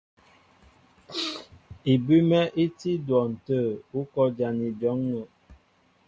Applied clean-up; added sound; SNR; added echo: none; none; none; none.